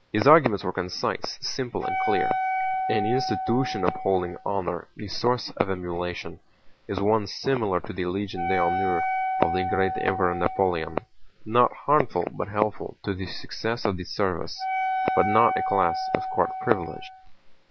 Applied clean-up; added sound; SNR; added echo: none; Wind instrument, woodwind instrument; 3 dB; none.